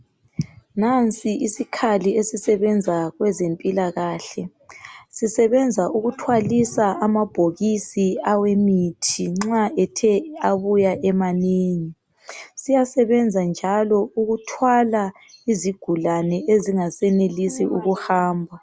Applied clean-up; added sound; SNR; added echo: none; none; none; none.